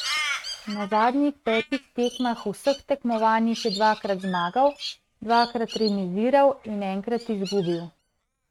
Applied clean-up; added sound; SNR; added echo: neural mask model RNNoise.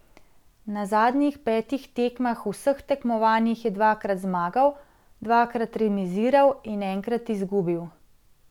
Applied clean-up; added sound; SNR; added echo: none; none; none; none.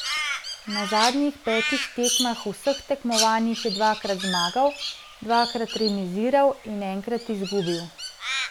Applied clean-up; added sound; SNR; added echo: none; Crow; 5 dB; none.